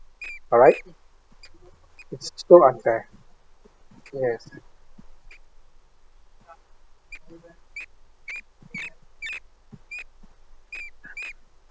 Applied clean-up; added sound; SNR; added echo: none; Wild animals; 17 dB; none.